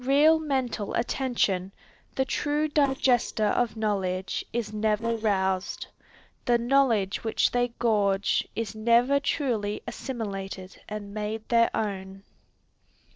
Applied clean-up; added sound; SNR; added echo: neural separator model SepFormer DNS4.